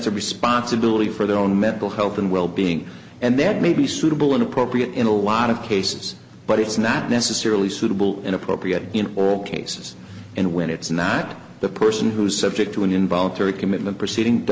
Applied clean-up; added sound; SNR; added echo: none; none; none; none.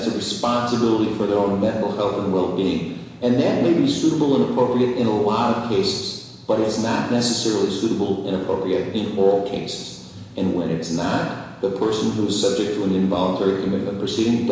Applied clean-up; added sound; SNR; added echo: none; none; none; reverberation time 1.0 s.